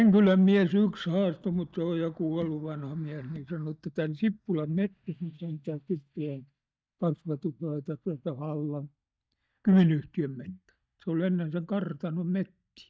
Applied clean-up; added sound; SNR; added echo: neural mask model DeepFilterNet 3.